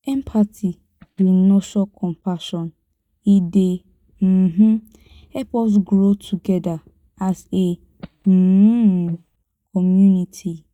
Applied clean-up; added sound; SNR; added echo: neural mask model DeepFilterNet 3.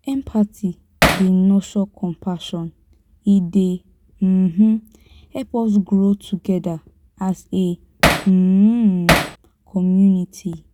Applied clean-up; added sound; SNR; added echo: none; Hammer; -2 dB; none.